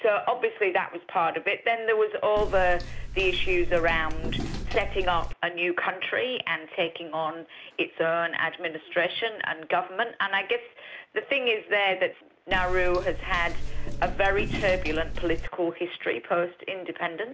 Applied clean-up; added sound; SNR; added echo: none; Walk, footsteps; 1 dB; none.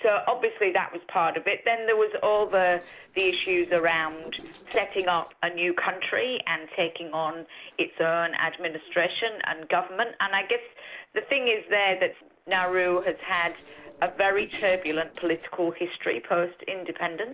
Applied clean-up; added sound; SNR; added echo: neural separator model SepFormer DNS4.